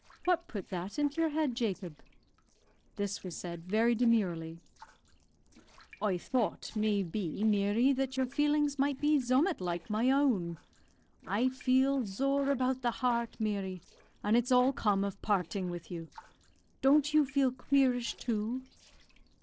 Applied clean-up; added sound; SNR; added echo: neural separator model SepFormer DNS4.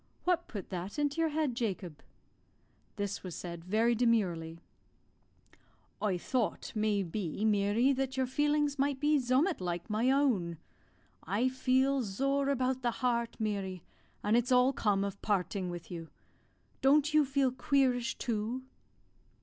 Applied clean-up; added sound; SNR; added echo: none; none; none; none.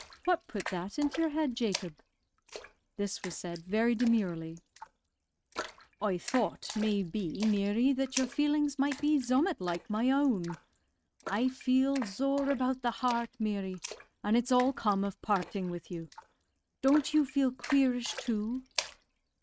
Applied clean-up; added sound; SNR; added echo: neural mask model RNNoise.